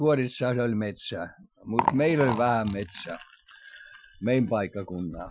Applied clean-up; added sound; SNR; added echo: classical method Wiener filter.